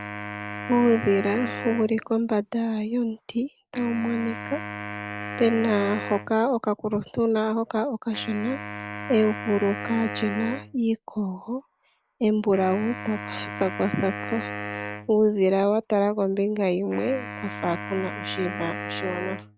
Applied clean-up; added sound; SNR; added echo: none; Wind instrument, woodwind instrument; 10 dB; none.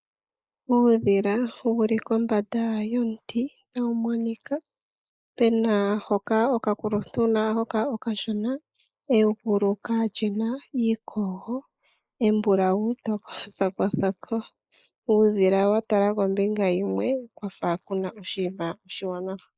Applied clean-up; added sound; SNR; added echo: neural mask model Resemble Enhance denoiser.